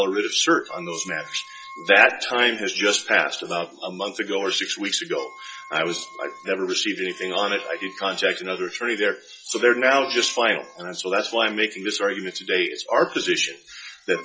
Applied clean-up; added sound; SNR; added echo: classical method WPE with log-MMSE.